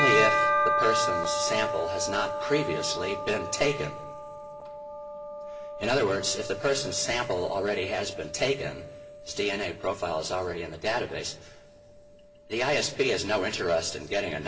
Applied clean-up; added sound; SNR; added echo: none; Bell; 3 dB; reverberation time 2.1 s.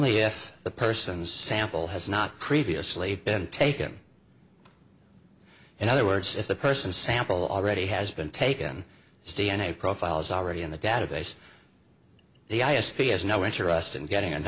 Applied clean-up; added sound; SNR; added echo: none; none; none; none.